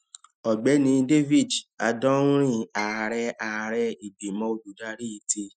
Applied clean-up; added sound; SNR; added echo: classical method Wiener filter.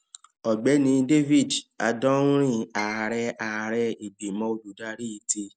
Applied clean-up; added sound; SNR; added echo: none; Keyboard (musical); 12 dB; none.